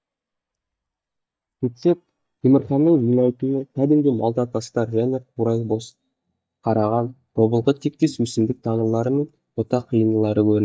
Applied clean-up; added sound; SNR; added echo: neural mask model DeepFilterNet 3.